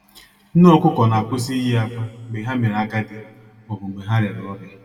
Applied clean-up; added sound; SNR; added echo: none; none; none; reverberation time 1.7 s.